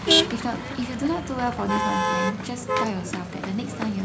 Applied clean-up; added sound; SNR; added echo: none; Motor vehicle (road); -2 dB; reverberation time 0.4 s.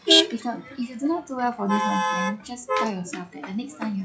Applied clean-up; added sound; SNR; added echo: classical method WPE with log-MMSE.